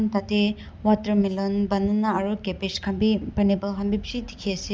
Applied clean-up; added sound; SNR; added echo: none; none; none; none.